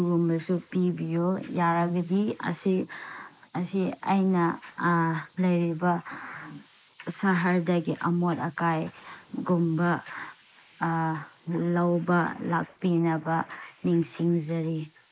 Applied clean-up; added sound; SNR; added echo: neural mask model Resemble Enhance denoiser.